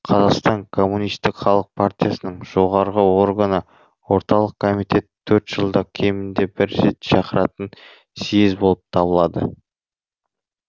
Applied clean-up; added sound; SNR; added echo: none; none; none; none.